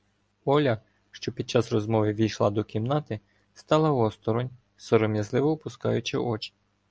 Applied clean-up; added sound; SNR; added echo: none; none; none; none.